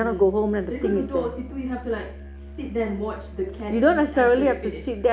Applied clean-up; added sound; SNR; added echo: none; Musical instrument; 15 dB; none.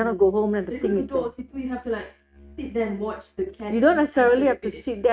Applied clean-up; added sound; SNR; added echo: neural mask model RNNoise.